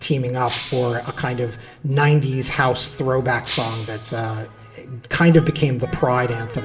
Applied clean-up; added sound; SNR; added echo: none; Shatter; 16 dB; reverberation time 1.3 s.